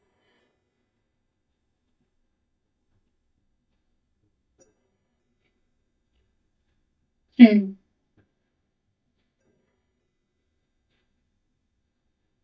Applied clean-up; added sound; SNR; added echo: neural mask model DeepFilterNet 3.